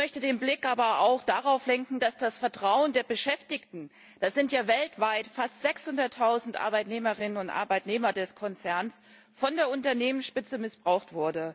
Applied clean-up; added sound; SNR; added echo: none; none; none; none.